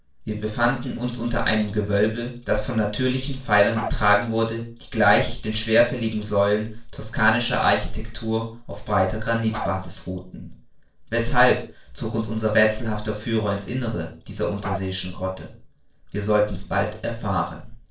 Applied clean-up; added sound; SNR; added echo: neural separator model SepFormer DNS4.